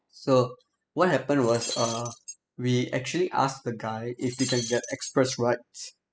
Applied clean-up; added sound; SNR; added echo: classical method spectral subtraction.